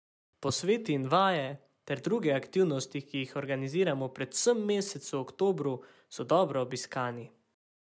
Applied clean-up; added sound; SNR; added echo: none; none; none; none.